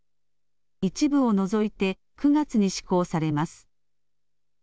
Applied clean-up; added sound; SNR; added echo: none; none; none; none.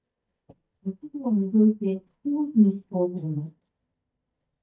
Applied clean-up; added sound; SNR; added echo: neural mask model DeepFilterNet 3.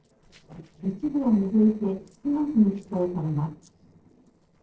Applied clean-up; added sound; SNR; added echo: neural separator model SepFormer DNS4.